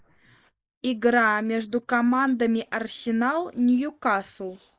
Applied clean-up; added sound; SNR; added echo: neural mask model Resemble Enhance denoiser.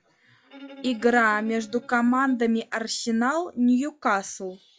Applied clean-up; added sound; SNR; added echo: classical method log-MMSE.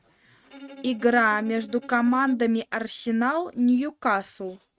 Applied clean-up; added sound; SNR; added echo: neural mask model RNNoise.